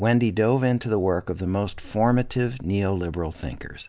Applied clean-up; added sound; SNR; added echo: none; none; none; none.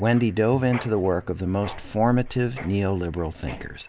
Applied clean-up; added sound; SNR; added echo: none; Bowed string instrument + Mechanisms; 18 dB; none.